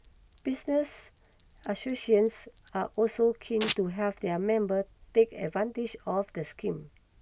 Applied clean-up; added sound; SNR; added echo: none; Domestic sounds, home sounds + Chime; 1 dB; none.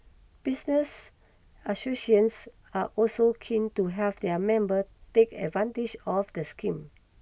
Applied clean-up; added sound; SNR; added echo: none; none; none; none.